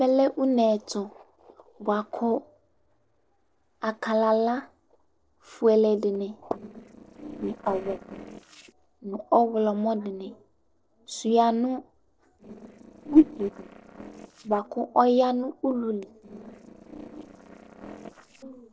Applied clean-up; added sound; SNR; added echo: neural separator model SepFormer DNS4.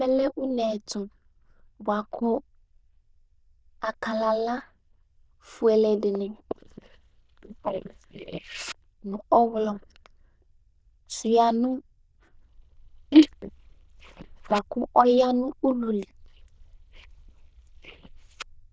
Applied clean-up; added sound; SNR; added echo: neural diffusion model UNIVERSE++.